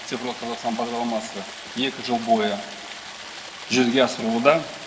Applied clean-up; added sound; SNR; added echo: none; Stream; 13 dB; reverberation time 0.5 s.